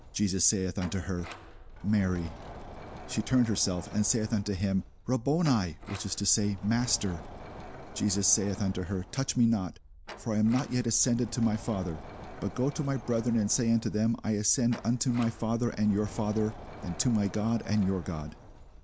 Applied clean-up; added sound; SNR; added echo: none; Sliding door; 16 dB; none.